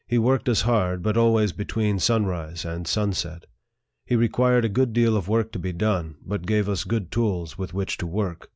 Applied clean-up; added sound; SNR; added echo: none; none; none; none.